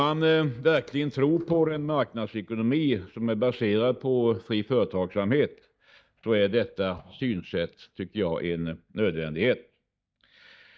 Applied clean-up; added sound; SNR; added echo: neural mask model DeepFilterNet 3.